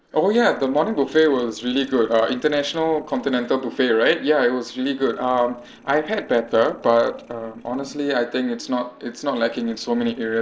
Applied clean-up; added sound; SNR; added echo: neural separator model SepFormer DNS4.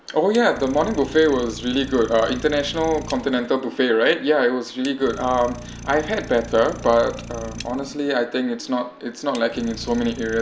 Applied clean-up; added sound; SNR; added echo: none; Idling; 16 dB; none.